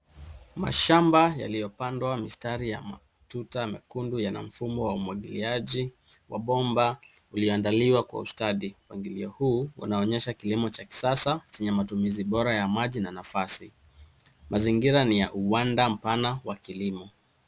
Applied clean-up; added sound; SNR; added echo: none; none; none; none.